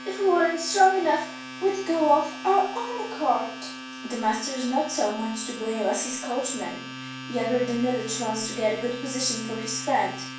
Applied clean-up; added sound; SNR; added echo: none; Domestic sounds, home sounds; 12 dB; reverberation time 0.3 s.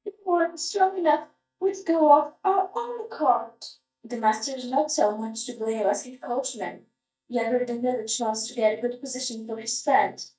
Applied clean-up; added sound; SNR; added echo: neural mask model DeepFilterNet 3.